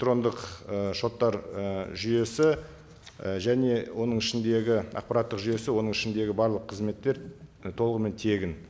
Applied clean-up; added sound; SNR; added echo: none; none; none; none.